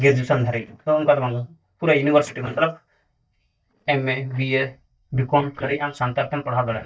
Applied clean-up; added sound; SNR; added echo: neural mask model DeepFilterNet 3.